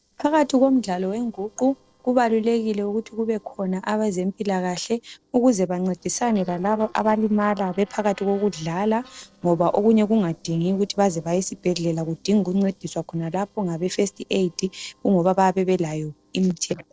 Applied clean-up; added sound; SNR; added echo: neural separator model SepFormer DNS4.